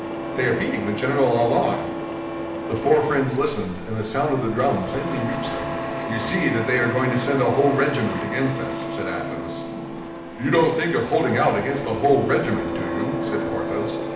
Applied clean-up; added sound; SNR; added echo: none; Printer; 6 dB; reverberation time 0.8 s.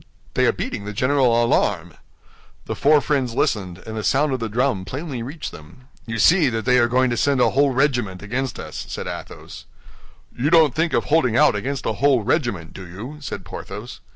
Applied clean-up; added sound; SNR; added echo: none; none; none; none.